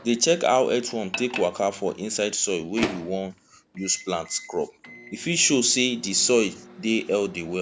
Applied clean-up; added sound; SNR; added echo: none; Microwave oven; 15 dB; none.